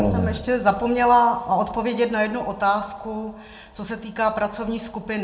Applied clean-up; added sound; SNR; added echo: none; none; none; reverberation time 0.4 s.